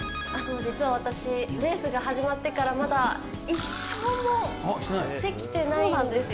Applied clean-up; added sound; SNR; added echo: none; Bowed string instrument + Piano; 14 dB; none.